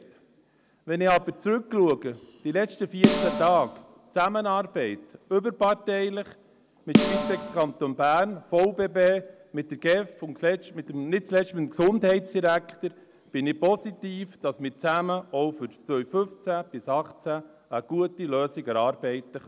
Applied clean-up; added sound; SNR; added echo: none; Snare drum; 1 dB; none.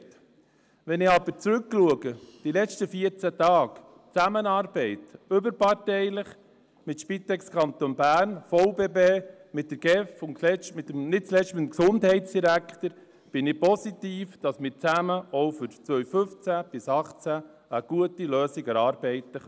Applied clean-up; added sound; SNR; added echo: none; none; none; none.